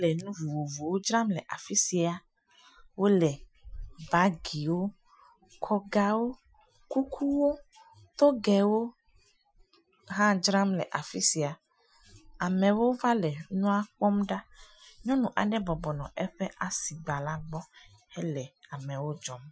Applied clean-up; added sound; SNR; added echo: classical method Wiener filter.